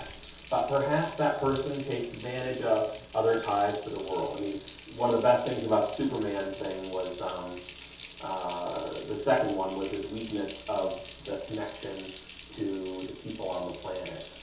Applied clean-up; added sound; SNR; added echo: none; Water tap, faucet; 9 dB; reverberation time 0.6 s.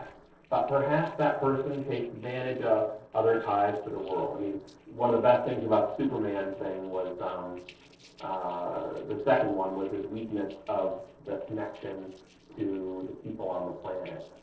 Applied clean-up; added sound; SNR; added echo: neural separator model SepFormer DNS4.